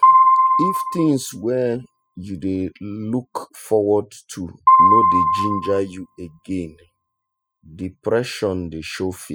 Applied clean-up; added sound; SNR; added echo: classical method spectral subtraction.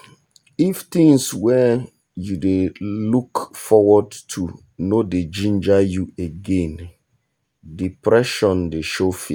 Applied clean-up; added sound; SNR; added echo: none; none; none; none.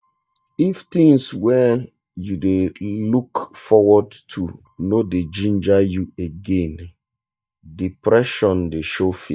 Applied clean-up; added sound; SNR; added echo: neural mask model DeepFilterNet 3.